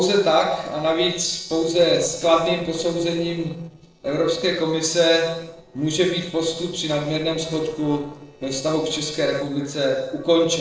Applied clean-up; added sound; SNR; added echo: neural separator model SepFormer DNS4.